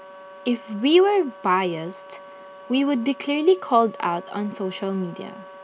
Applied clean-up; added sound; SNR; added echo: none; Wind instrument, woodwind instrument; 19 dB; none.